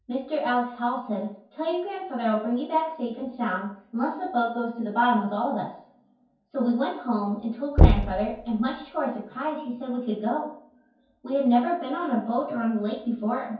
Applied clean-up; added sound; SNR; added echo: none; Knock; -4 dB; reverberation time 0.6 s.